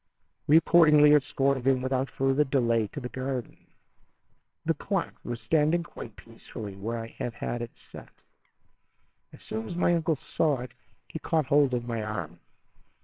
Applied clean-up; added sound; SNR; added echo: neural separator model SepFormer WHAMR!.